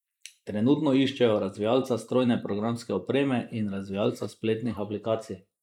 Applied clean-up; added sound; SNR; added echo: neural mask model Resemble Enhance denoiser.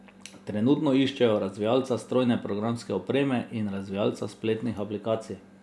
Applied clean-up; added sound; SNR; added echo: none; none; none; none.